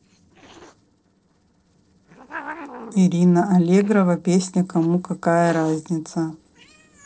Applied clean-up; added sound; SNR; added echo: neural separator model SepFormer DNS4.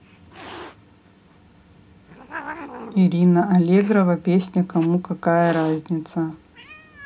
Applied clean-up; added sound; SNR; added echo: none; Hiss; 19 dB; reverberation time 0.3 s.